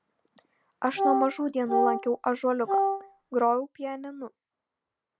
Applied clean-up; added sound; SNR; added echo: none; Wind instrument, woodwind instrument; -2 dB; none.